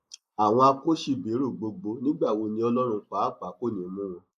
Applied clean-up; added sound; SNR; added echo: neural mask model Resemble Enhance denoiser.